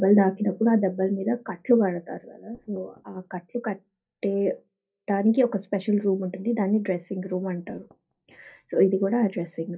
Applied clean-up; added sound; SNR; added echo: neural mask model DeepFilterNet 3.